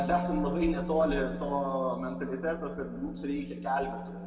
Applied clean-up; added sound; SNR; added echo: none; Wind instrument, woodwind instrument; 6 dB; reverberation time 1.5 s.